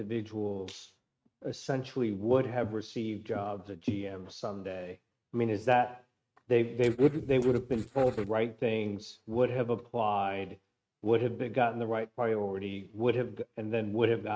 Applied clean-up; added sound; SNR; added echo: neural mask model RNNoise.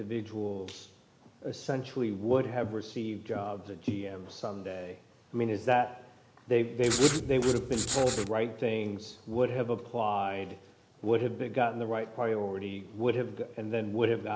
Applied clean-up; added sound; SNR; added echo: none; Writing; 3 dB; none.